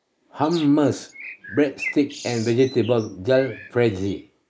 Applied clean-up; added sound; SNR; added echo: neural mask model Resemble Enhance denoiser.